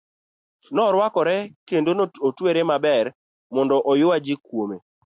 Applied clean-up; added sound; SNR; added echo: none; none; none; none.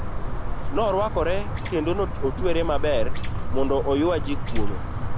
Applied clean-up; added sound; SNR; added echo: none; Chirp, tweet; -3 dB; none.